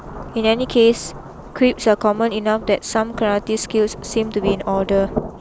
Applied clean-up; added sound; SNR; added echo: none; Rain / Thunderstorm; 12 dB; none.